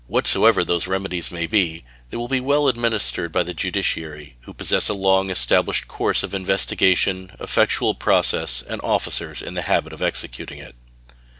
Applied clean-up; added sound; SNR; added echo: none; none; none; none.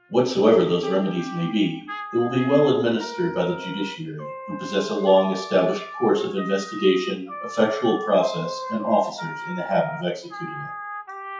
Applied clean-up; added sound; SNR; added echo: classical method WPE with log-MMSE.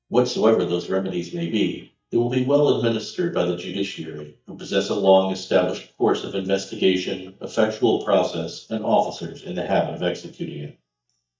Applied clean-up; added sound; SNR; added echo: neural mask model DeepFilterNet 3.